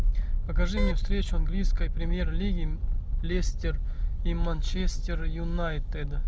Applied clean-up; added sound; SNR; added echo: none; Wind instrument, woodwind instrument; 15 dB; none.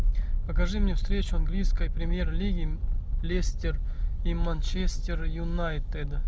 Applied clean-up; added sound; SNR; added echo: none; none; none; none.